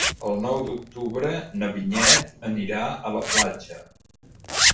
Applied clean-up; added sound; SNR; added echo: none; Zipper (clothing); -2 dB; reverberation time 0.4 s.